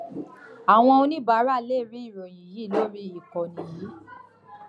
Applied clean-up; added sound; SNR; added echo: none; none; none; none.